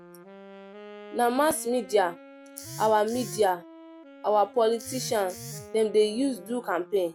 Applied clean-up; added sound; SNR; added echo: none; Wind instrument, woodwind instrument; 19 dB; none.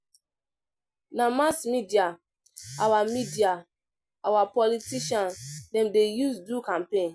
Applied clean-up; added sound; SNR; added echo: none; none; none; none.